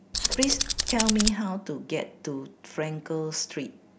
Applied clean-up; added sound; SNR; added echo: none; Tools; -3 dB; none.